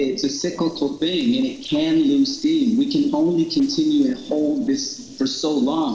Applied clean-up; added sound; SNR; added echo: neural separator model SepFormer DNS4.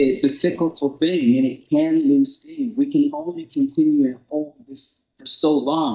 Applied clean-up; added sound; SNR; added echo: neural mask model DeepFilterNet 3.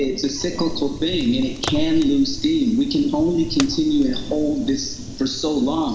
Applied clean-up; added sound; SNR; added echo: none; Fire; 10 dB; reverberation time 1.1 s.